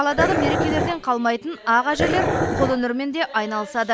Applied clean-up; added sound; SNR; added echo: none; Dog; 0 dB; none.